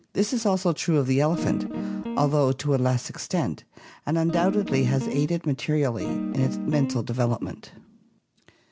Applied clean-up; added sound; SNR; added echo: none; Guitar; 4 dB; none.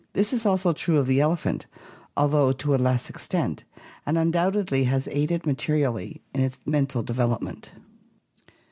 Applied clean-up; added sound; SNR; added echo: none; none; none; none.